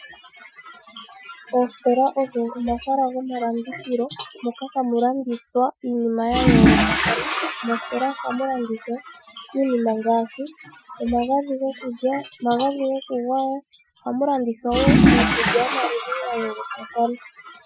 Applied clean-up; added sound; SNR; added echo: classical method Wiener filter.